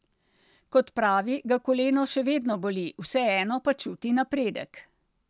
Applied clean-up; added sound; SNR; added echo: none; none; none; none.